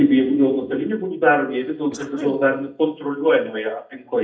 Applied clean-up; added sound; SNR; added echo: neural mask model DeepFilterNet 3.